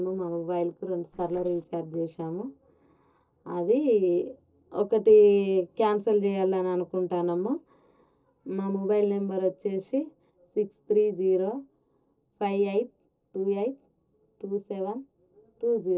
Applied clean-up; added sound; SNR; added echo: neural separator model SepFormer DNS4.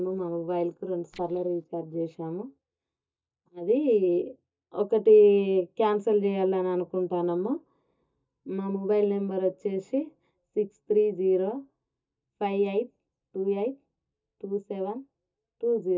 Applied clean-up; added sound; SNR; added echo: neural mask model DeepFilterNet 3.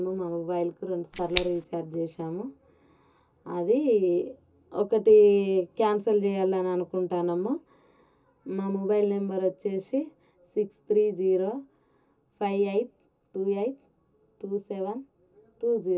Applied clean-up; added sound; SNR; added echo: none; Scissors; 3 dB; reverberation time 0.2 s.